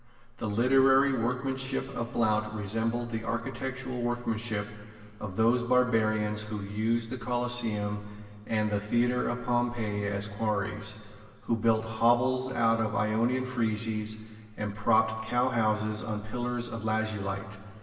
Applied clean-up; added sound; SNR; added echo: none; none; none; reverberation time 2.0 s.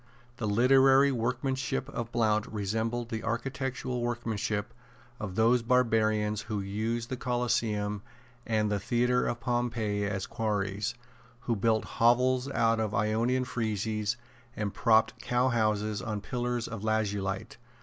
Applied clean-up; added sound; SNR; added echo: none; none; none; none.